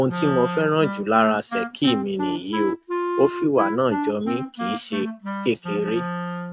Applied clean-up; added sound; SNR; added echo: neural mask model RNNoise.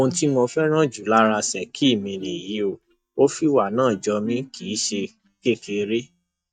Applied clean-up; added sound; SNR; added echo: neural mask model DeepFilterNet 3.